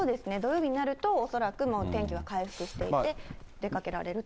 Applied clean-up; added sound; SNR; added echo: none; Boiling; 14 dB; none.